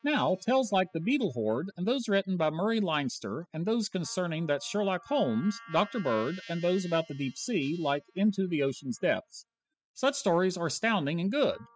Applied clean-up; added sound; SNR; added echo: classical method spectral subtraction.